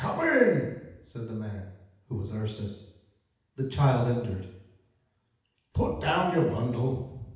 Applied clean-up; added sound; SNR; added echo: none; none; none; reverberation time 0.8 s.